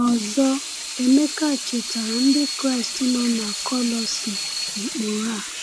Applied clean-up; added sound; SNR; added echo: none; Sink (filling or washing) / Water tap, faucet; 6 dB; none.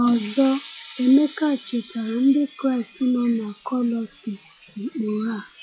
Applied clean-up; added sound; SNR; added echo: classical method log-MMSE.